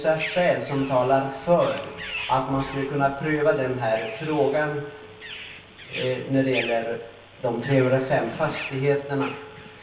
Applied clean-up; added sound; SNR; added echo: none; Bird vocalization, bird call, bird song; 14 dB; reverberation time 0.4 s.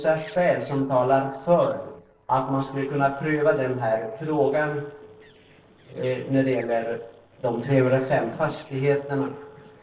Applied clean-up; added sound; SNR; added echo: neural separator model SepFormer DNS4.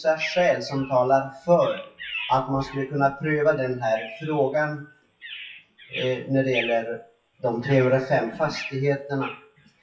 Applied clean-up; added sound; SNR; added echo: classical method WPE with log-MMSE.